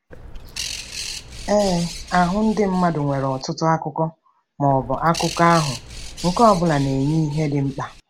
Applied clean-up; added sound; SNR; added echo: none; Bird; 13 dB; none.